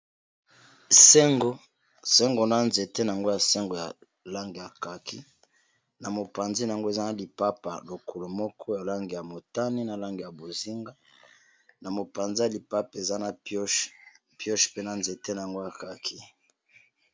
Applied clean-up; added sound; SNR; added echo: none; none; none; none.